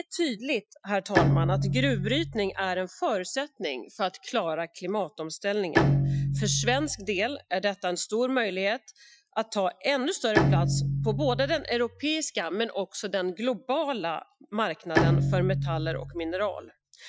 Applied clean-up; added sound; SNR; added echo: classical method Wiener filter.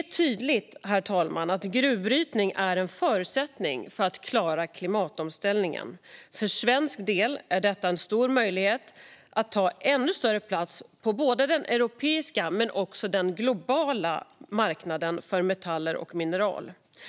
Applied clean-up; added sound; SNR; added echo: none; none; none; none.